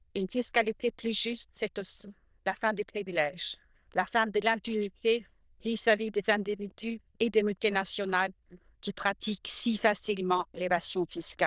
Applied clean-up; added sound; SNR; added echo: neural diffusion model UNIVERSE++.